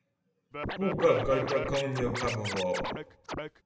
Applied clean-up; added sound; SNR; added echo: none; Scratching (performance technique); 4 dB; reverberation time 0.8 s.